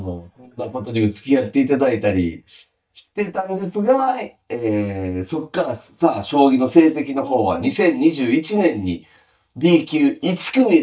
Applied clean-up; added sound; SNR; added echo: neural mask model DeepFilterNet 3.